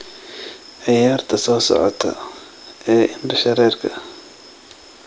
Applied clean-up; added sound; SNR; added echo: none; none; none; none.